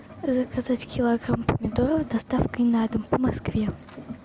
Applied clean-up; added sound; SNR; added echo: none; none; none; none.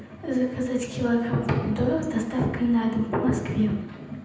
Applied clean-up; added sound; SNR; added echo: none; none; none; reverberation time 0.9 s.